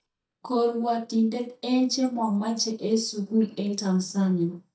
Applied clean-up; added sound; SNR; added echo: neural mask model DeepFilterNet 3.